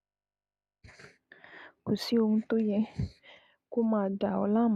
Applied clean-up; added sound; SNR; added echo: none; none; none; none.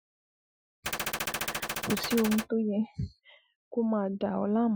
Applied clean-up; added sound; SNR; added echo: classical method Wiener filter.